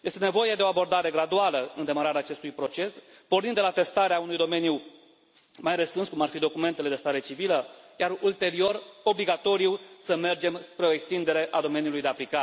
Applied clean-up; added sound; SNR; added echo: none; none; none; none.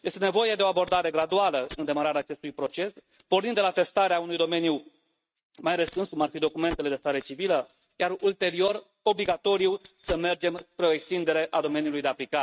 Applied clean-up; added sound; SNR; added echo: neural mask model RNNoise.